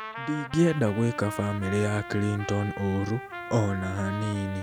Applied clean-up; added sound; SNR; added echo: none; Trumpet; 11 dB; none.